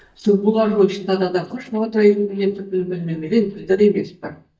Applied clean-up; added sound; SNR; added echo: neural mask model DeepFilterNet 3.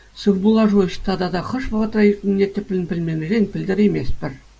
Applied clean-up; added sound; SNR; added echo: none; none; none; none.